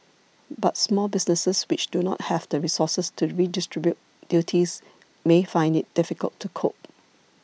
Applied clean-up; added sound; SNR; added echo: none; none; none; none.